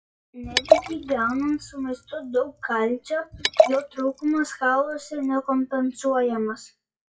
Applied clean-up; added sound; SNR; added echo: classical method WPE with log-MMSE.